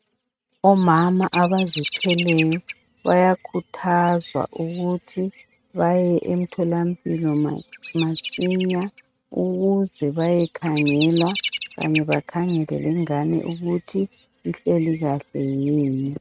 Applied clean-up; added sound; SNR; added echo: neural mask model RNNoise.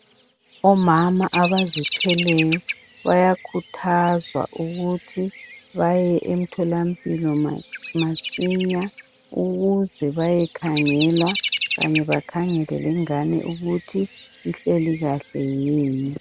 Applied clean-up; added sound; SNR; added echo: none; Bird vocalization, bird call, bird song; 11 dB; none.